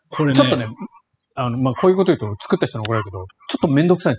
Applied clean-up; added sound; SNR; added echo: classical method spectral subtraction.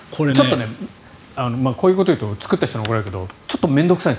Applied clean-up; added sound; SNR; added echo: none; none; none; none.